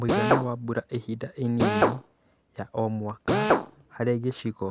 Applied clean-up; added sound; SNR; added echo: none; Drill; -5 dB; none.